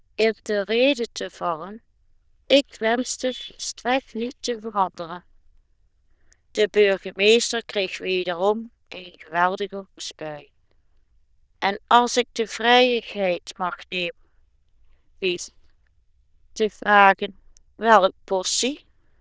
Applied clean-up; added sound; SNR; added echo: neural diffusion model UNIVERSE++.